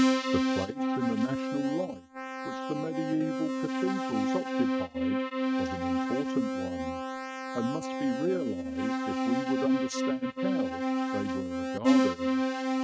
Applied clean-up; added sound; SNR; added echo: neural mask model RNNoise.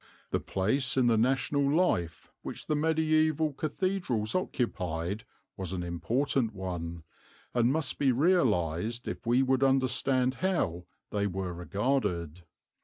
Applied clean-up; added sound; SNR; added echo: none; none; none; none.